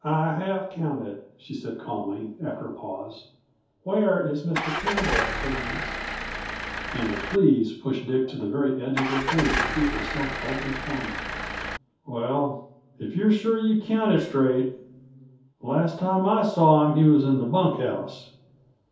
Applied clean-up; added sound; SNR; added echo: none; Engine starting / Car; 3 dB; reverberation time 0.6 s.